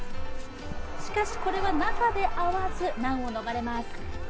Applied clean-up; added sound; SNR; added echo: none; Chewing, mastication / Livestock, farm animals, working animals; 1 dB; reverberation time 0.3 s.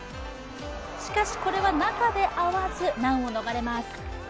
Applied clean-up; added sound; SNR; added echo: none; none; none; none.